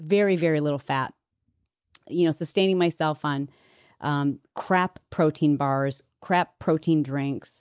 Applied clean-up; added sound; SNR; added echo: none; none; none; none.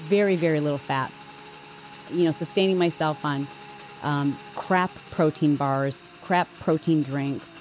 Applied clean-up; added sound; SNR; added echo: none; Motorcycle / Engine; 19 dB; none.